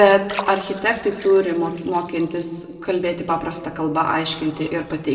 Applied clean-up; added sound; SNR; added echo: neural separator model SepFormer DNS4.